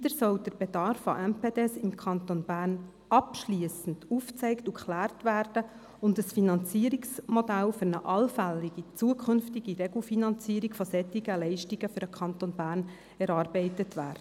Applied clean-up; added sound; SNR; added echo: none; none; none; none.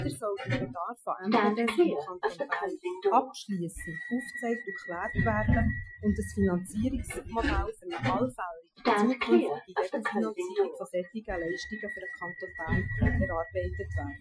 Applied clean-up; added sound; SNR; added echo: classical method Wiener filter.